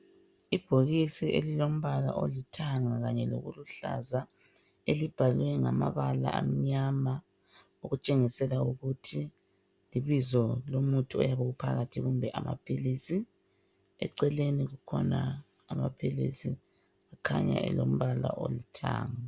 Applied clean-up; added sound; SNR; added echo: none; none; none; none.